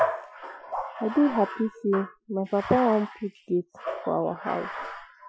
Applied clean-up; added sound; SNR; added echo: classical method Wiener filter.